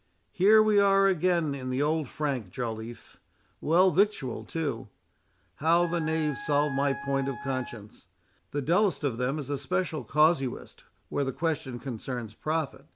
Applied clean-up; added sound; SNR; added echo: none; Wind instrument, woodwind instrument; 13 dB; none.